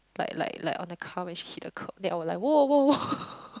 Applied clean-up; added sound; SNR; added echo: none; none; none; none.